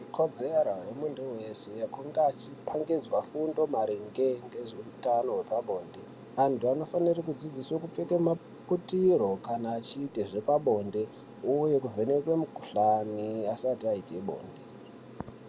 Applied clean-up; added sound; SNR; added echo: none; Aircraft; 18 dB; none.